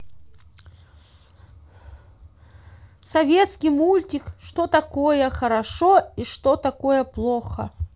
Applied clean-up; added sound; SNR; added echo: none; none; none; none.